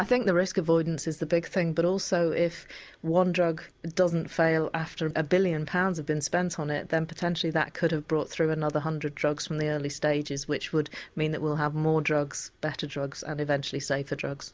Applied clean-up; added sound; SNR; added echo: none; none; none; none.